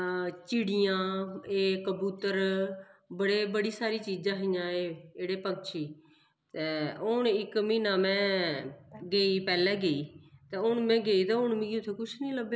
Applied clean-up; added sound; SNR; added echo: none; none; none; none.